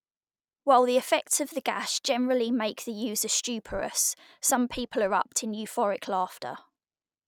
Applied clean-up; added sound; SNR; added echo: none; none; none; none.